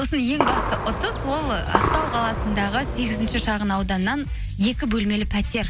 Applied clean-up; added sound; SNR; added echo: none; Gunshot, gunfire; 3 dB; none.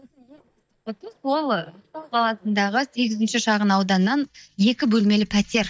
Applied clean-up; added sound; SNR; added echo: neural mask model DeepFilterNet 3.